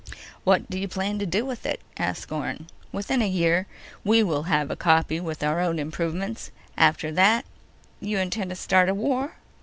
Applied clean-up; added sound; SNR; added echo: none; none; none; none.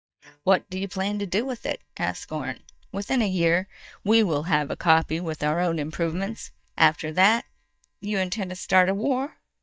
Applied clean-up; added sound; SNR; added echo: neural mask model DeepFilterNet 3.